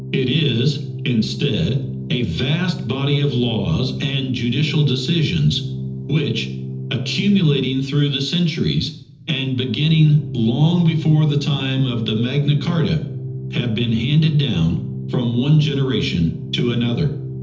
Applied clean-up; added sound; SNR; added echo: none; Organ; 9 dB; reverberation time 1.2 s.